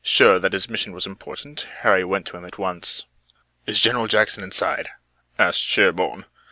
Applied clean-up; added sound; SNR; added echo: none; none; none; none.